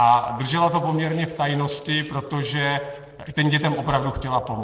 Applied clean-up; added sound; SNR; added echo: neural separator model SepFormer DNS4.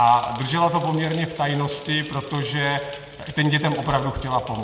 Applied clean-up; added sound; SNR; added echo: none; Bicycle; 17 dB; reverberation time 1.6 s.